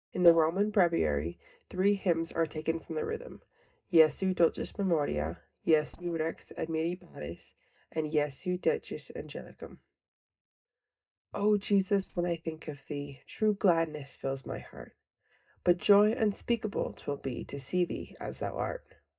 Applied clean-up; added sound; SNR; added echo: neural mask model DeepFilterNet 3.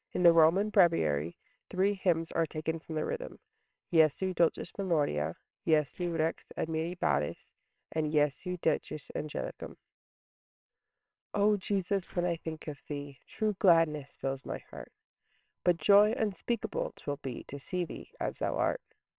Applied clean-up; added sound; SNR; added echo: neural separator model SepFormer WHAMR!.